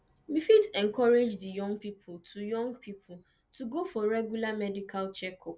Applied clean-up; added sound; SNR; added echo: none; none; none; none.